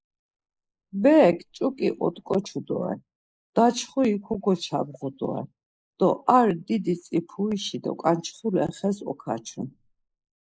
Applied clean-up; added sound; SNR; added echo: neural mask model Resemble Enhance denoiser.